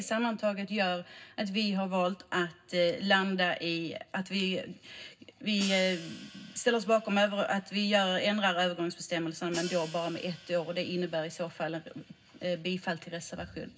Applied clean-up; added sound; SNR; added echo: none; Hi-hat; 17 dB; reverberation time 0.4 s.